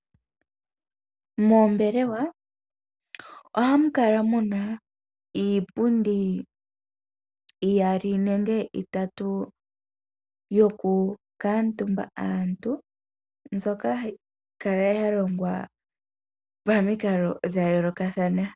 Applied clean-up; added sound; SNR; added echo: none; none; none; none.